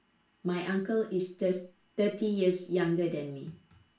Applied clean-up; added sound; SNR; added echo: none; none; none; reverberation time 0.3 s.